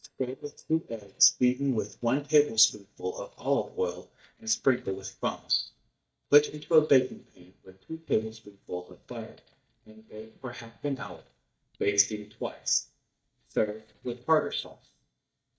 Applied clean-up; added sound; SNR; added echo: neural mask model DeepFilterNet 3.